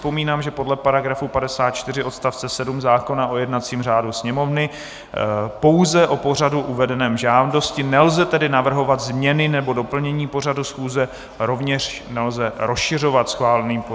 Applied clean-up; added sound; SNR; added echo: none; none; none; none.